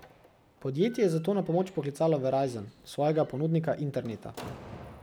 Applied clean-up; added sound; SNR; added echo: none; Slam; 20 dB; none.